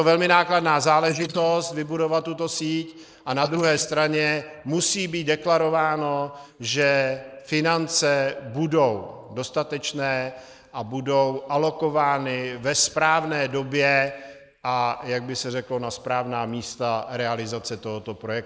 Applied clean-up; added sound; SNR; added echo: neural mask model Resemble Enhance denoiser.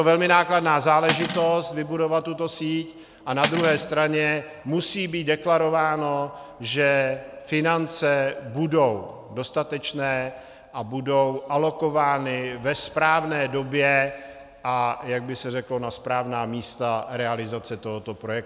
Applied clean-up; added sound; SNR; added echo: none; Cutlery, silverware; 9 dB; none.